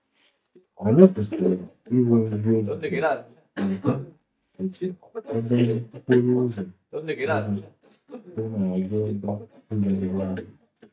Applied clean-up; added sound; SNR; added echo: neural mask model DeepFilterNet 3.